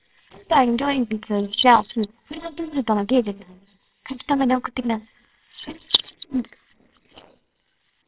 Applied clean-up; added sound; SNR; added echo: neural separator model SepFormer WHAMR!.